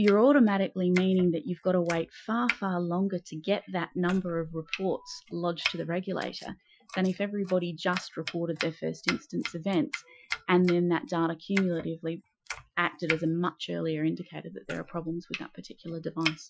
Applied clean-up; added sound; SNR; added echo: classical method Wiener filter.